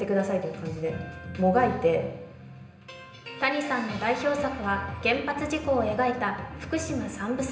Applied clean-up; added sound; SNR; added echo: none; none; none; reverberation time 0.9 s.